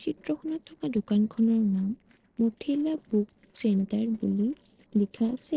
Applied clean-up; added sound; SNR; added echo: neural separator model SepFormer DNS4.